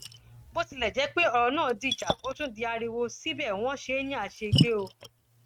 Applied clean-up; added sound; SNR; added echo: neural mask model RNNoise.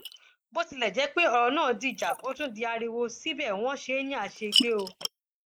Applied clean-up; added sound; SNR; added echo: neural mask model Resemble Enhance denoiser.